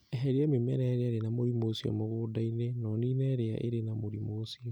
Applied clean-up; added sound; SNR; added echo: none; none; none; none.